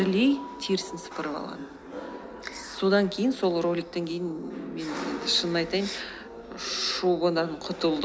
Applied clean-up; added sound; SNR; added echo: none; none; none; none.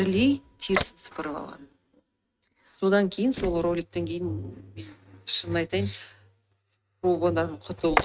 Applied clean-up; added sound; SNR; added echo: neural mask model RNNoise.